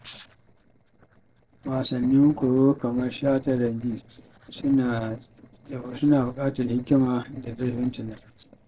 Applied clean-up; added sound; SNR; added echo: neural separator model SepFormer DNS4.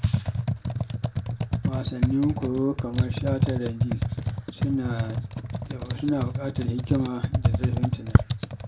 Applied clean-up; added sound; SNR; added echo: none; Computer keyboard; -4 dB; reverberation time 0.4 s.